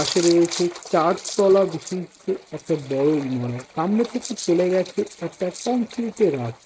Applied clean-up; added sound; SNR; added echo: neural mask model RNNoise.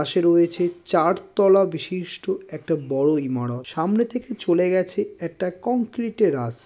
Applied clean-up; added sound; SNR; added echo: none; none; none; none.